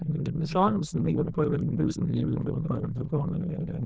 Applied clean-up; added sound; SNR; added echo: neural diffusion model UNIVERSE++.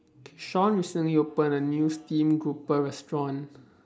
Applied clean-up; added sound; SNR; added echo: none; none; none; none.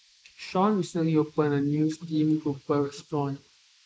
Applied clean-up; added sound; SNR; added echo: neural mask model Resemble Enhance denoiser.